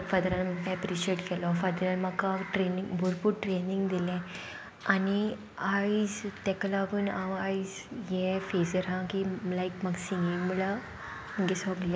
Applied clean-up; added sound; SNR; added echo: none; none; none; none.